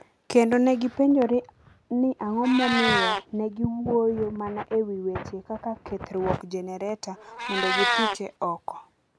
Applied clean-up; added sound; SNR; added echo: none; Meow; 6 dB; none.